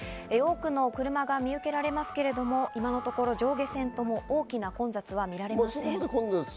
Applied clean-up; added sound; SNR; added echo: none; Alarm + Wind instrument, woodwind instrument; 15 dB; none.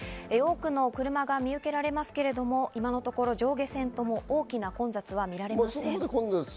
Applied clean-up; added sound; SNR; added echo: none; none; none; none.